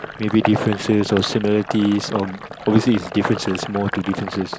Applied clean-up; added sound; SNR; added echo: none; Sink (filling or washing); 10 dB; none.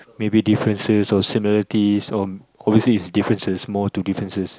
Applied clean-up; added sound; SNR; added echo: none; none; none; none.